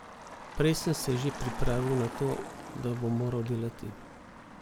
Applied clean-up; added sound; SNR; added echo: none; Motor vehicle (road); 12 dB; none.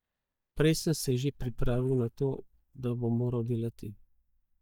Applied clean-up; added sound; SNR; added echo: neural mask model DeepFilterNet 3.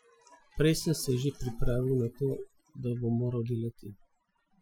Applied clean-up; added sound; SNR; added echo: classical method Wiener filter.